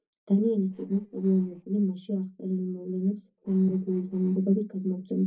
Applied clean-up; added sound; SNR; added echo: neural separator model SepFormer DNS4.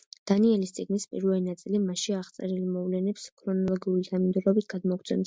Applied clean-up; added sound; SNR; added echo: none; none; none; none.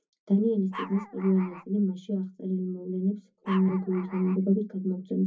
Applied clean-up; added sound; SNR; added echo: none; Dog; 14 dB; reverberation time 0.3 s.